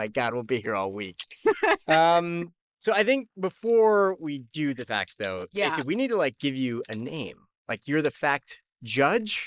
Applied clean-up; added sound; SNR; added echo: neural mask model Resemble Enhance denoiser.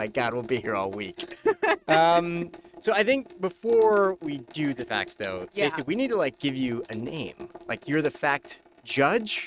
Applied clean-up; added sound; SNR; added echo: neural mask model RNNoise.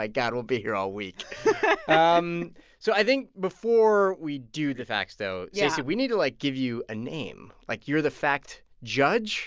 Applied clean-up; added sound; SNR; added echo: none; none; none; none.